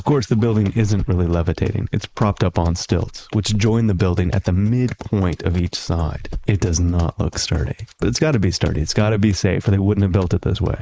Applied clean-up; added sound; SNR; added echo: neural mask model Resemble Enhance denoiser.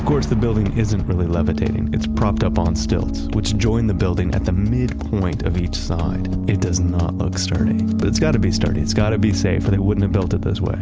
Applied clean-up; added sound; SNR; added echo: none; Piano; 3 dB; none.